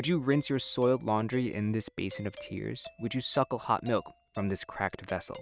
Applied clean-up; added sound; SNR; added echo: neural mask model RNNoise.